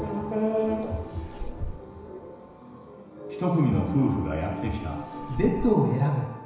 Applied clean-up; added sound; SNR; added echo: none; Fireworks; 10 dB; reverberation time 1.0 s.